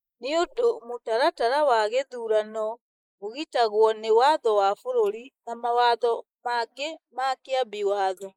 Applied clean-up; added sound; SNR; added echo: neural mask model Resemble Enhance denoiser.